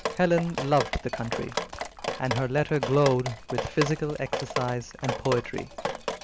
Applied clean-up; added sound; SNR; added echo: none; Drip; 6 dB; none.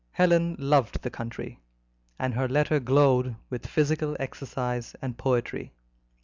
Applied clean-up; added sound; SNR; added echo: none; none; none; none.